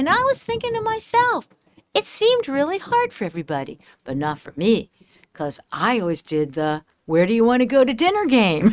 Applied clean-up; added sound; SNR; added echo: neural mask model RNNoise.